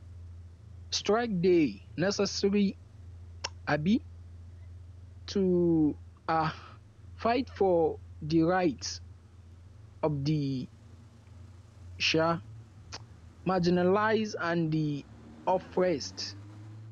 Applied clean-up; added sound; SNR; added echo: none; Idling / Engine starting / Accelerating, revving, vroom / Car; 17 dB; none.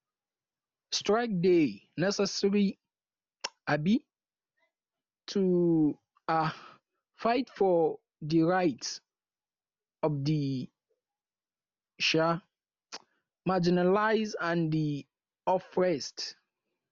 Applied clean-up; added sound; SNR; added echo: none; none; none; none.